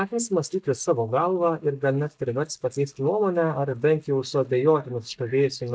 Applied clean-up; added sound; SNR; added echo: neural mask model DeepFilterNet 3.